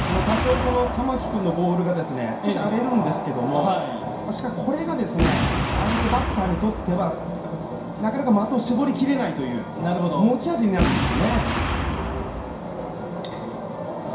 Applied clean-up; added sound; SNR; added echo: none; Boom; 5 dB; reverberation time 0.5 s.